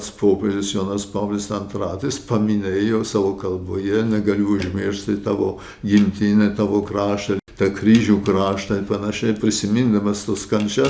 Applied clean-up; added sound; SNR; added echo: none; none; none; none.